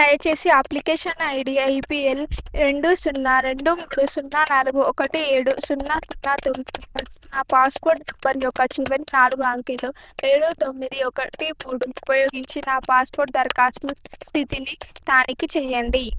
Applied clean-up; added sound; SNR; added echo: neural diffusion model UNIVERSE++.